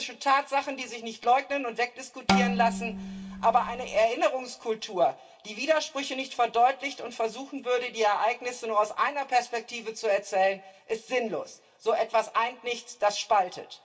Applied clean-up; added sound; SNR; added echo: none; Bowed string instrument; 2 dB; reverberation time 0.2 s.